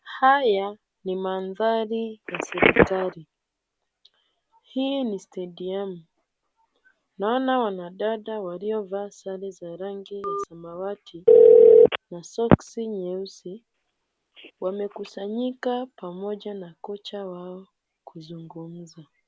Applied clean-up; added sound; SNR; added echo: none; Telephone; -4 dB; none.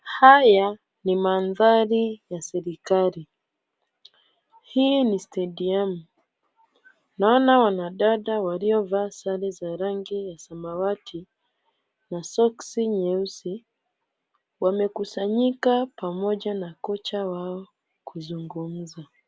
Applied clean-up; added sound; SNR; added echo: none; none; none; none.